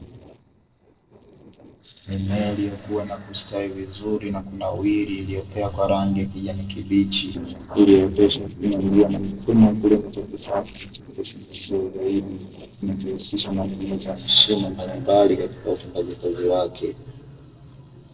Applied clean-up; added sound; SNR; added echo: neural separator model SepFormer DNS4.